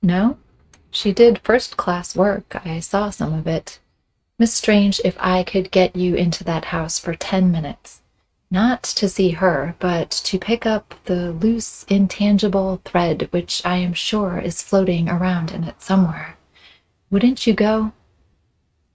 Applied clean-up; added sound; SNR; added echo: neural mask model RNNoise.